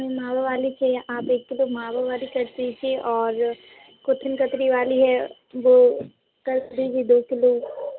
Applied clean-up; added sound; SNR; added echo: none; none; none; none.